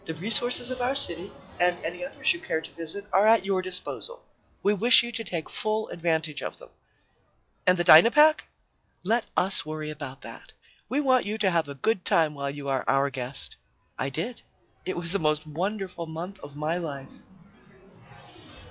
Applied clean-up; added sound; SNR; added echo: classical method log-MMSE.